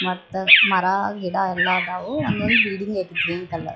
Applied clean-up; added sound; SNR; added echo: classical method log-MMSE.